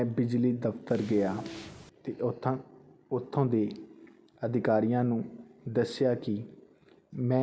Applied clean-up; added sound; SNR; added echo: none; Train; 14 dB; none.